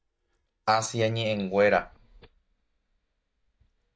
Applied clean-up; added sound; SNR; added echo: neural mask model DeepFilterNet 3.